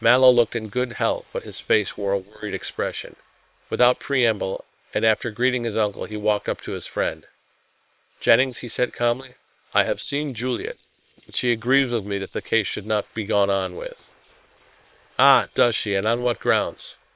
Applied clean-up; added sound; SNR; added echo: neural separator model SepFormer WHAM!.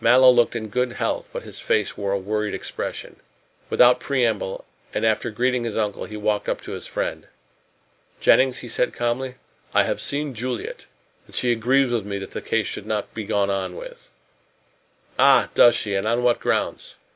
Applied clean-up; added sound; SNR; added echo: none; none; none; none.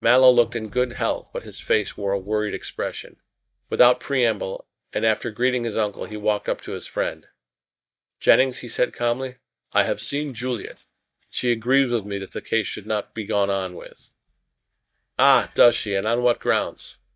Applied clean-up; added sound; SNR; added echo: neural mask model DeepFilterNet 3.